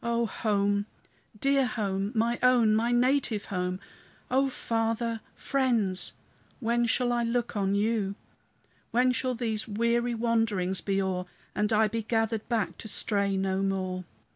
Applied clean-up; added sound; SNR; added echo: none; none; none; none.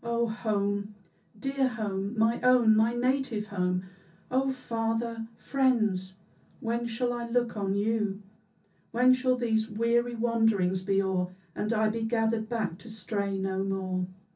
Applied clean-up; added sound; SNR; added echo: none; none; none; reverberation time 0.3 s.